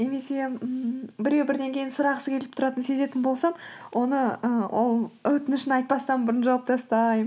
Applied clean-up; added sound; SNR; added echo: none; none; none; none.